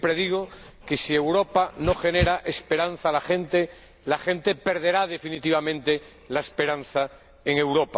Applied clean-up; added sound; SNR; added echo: none; Dog; 15 dB; none.